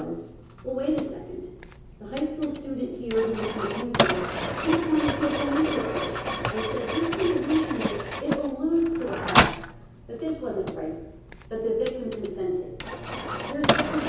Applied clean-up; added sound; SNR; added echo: none; Mechanisms; 1 dB; reverberation time 1.0 s.